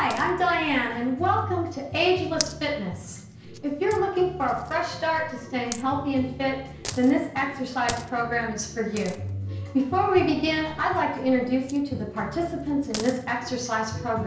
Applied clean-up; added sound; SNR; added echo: none; Coin (dropping); 17 dB; reverberation time 0.5 s.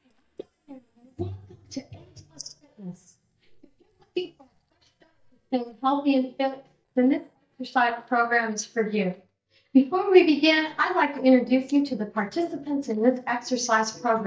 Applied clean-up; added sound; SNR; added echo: neural mask model DeepFilterNet 3.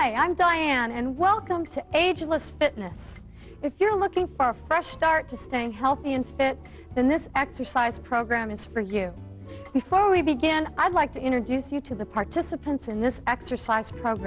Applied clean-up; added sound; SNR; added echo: none; none; none; none.